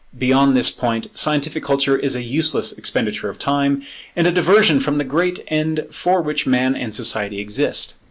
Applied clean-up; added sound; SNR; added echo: none; none; none; none.